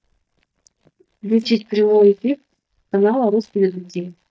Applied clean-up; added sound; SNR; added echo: neural mask model DeepFilterNet 3.